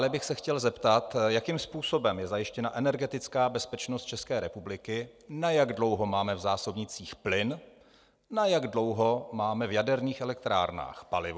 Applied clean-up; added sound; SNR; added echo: none; none; none; none.